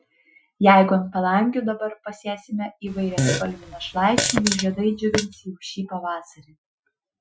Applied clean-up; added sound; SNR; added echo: classical method Wiener filter.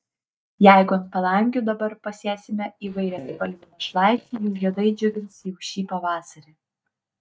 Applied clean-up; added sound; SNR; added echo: neural mask model DeepFilterNet 3.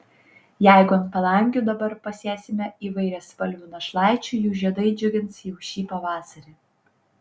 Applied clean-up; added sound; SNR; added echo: none; none; none; none.